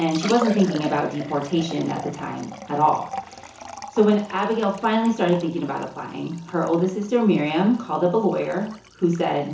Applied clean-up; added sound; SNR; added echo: none; Liquid; 14 dB; reverberation time 0.7 s.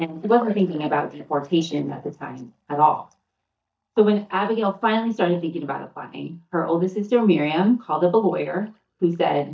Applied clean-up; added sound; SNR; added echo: neural mask model DeepFilterNet 3.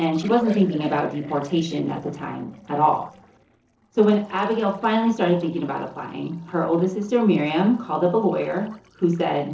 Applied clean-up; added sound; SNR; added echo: neural separator model SepFormer DNS4.